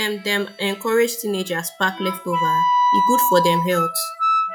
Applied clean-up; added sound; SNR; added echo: classical method log-MMSE.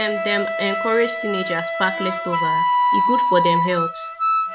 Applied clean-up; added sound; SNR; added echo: none; Wind instrument, woodwind instrument; -2 dB; none.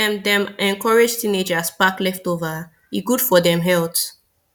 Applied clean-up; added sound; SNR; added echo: none; none; none; none.